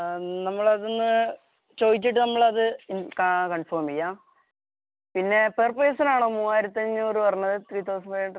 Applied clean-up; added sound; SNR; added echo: none; none; none; none.